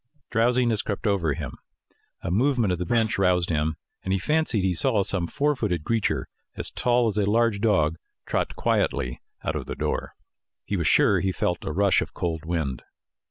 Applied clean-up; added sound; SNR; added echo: neural mask model Resemble Enhance denoiser.